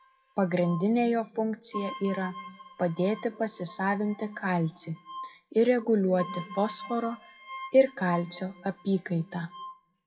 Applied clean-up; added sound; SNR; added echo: classical method WPE with log-MMSE.